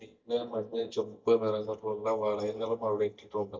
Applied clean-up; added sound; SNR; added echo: neural mask model DeepFilterNet 3.